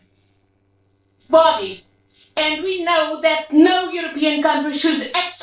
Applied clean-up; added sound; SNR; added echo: neural separator model SepFormer DNS4.